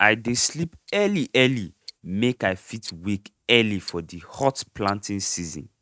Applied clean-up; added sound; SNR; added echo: neural mask model RNNoise.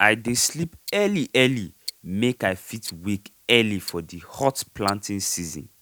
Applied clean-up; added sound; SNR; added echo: none; Tick-tock; 19 dB; none.